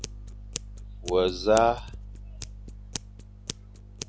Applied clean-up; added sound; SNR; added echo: none; Scissors; 13 dB; none.